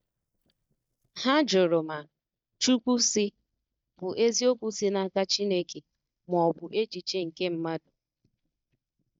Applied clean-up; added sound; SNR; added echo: neural mask model DeepFilterNet 3.